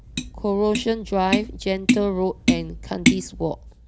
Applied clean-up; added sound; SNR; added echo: none; Tap; 0 dB; none.